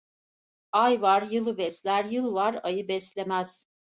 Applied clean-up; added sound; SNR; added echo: none; none; none; none.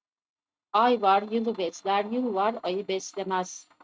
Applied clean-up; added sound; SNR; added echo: neural mask model RNNoise.